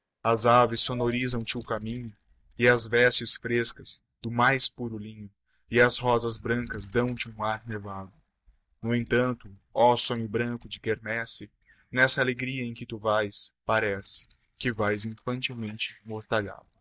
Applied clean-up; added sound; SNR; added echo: neural mask model DeepFilterNet 3.